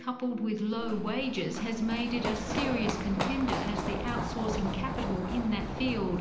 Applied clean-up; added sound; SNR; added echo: none; Run; 3 dB; reverberation time 0.9 s.